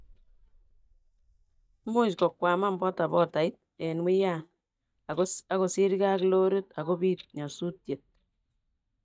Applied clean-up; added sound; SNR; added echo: neural mask model DeepFilterNet 3.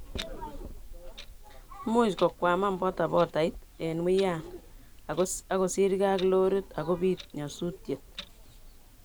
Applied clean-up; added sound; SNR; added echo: none; Clock; 16 dB; none.